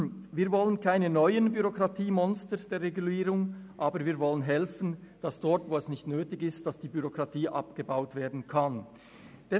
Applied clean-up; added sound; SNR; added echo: none; none; none; none.